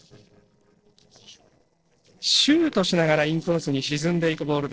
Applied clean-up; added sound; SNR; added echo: neural separator model SepFormer DNS4.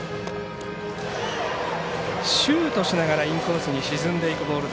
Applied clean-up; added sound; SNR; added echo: none; Wind instrument, woodwind instrument; 17 dB; none.